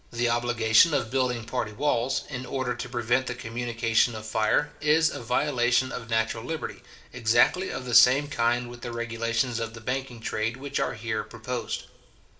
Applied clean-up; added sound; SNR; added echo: none; none; none; reverberation time 0.7 s.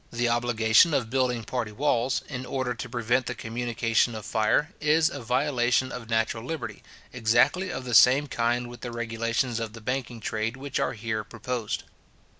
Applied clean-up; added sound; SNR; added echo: none; none; none; none.